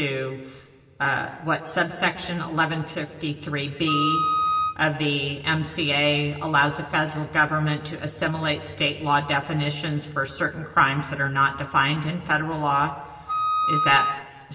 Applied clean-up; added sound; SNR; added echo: none; Wind instrument, woodwind instrument; -1 dB; reverberation time 2.2 s.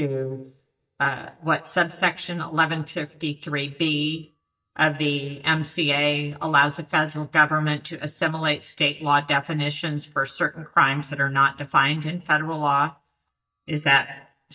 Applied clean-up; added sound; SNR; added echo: neural mask model DeepFilterNet 3.